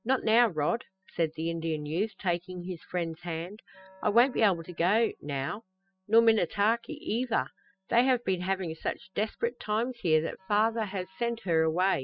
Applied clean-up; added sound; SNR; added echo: classical method spectral subtraction.